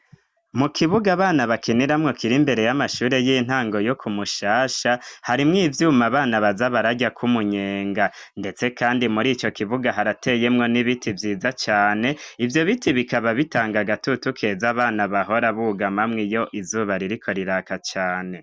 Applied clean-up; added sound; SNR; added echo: none; none; none; none.